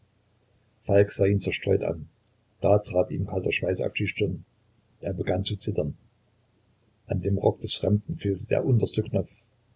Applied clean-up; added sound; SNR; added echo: none; none; none; none.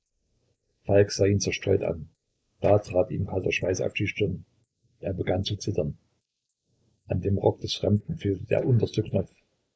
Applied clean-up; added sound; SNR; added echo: neural mask model Resemble Enhance denoiser.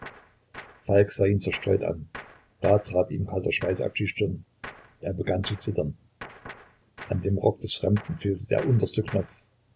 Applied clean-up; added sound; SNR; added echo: none; Gunshot, gunfire; 19 dB; none.